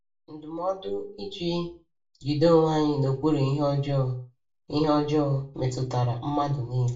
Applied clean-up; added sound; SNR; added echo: none; none; none; reverberation time 0.3 s.